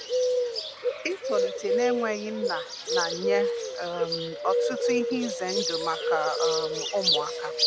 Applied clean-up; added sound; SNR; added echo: none; Bird; -5 dB; none.